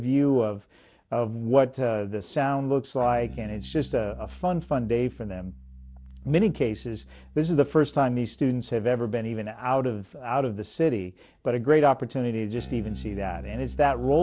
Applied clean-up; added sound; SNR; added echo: neural mask model DeepFilterNet 3.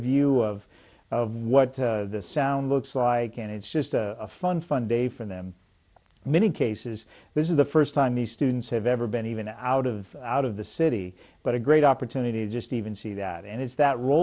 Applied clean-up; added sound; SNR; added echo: none; none; none; none.